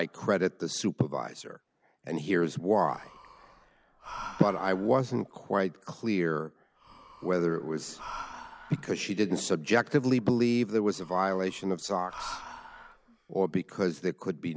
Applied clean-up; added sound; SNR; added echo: none; Breathing; 18 dB; none.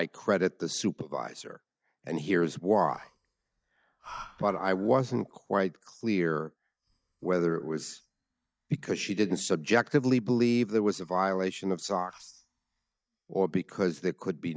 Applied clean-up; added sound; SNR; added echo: neural mask model DeepFilterNet 3.